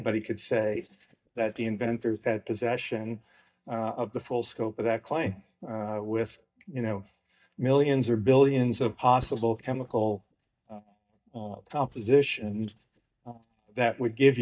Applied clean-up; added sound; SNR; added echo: neural mask model DeepFilterNet 3.